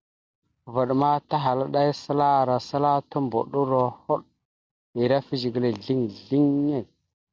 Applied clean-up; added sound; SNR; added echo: none; none; none; none.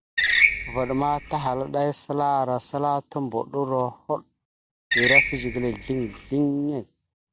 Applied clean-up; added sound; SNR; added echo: none; Screech; -2 dB; none.